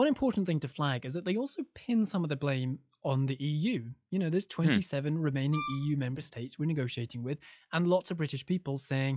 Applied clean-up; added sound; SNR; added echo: classical method log-MMSE.